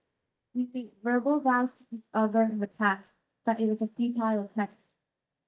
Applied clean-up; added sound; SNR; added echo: neural mask model DeepFilterNet 3.